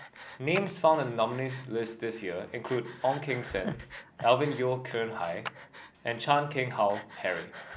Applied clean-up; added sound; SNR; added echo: none; Clapping + Breathing; 15 dB; none.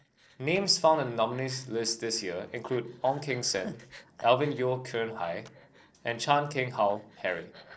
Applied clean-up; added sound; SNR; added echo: neural separator model SepFormer DNS4.